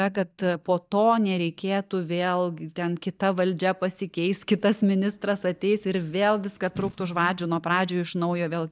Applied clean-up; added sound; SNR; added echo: neural mask model DeepFilterNet 3.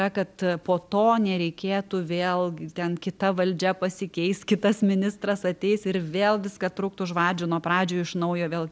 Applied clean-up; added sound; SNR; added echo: none; none; none; none.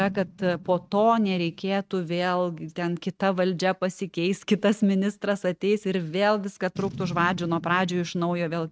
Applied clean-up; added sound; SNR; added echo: neural mask model RNNoise.